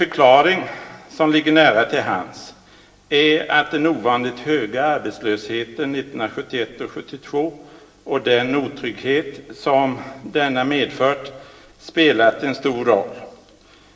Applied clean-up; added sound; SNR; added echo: none; none; none; reverberation time 0.9 s.